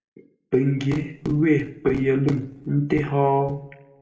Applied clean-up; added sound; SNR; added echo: none; none; none; reverberation time 0.6 s.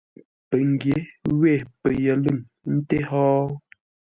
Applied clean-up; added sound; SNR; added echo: none; none; none; none.